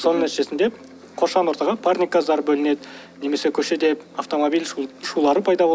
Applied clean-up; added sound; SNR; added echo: none; none; none; none.